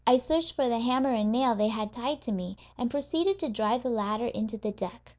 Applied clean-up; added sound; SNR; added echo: none; none; none; none.